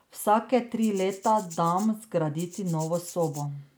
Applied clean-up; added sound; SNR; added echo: none; Rattle (instrument); 19 dB; none.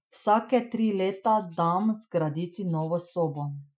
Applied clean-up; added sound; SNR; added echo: classical method Wiener filter.